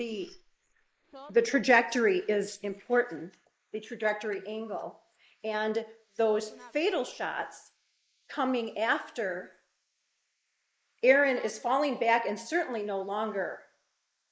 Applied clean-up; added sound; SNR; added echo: neural mask model Resemble Enhance denoiser.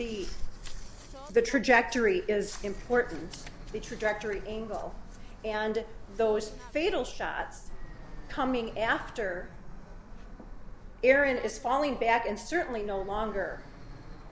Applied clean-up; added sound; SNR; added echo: none; Fixed-wing aircraft, airplane; 20 dB; none.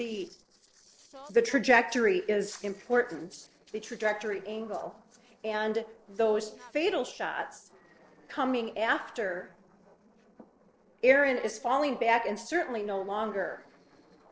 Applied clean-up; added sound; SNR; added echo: neural separator model SepFormer DNS4.